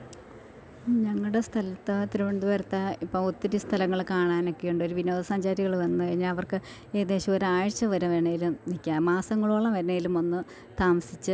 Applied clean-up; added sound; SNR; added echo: none; none; none; none.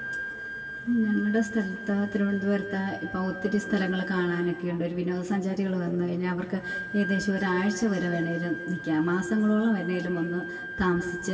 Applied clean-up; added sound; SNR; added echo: none; Wind instrument, woodwind instrument; 11 dB; reverberation time 1.9 s.